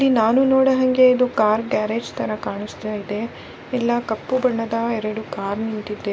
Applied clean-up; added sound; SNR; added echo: none; none; none; none.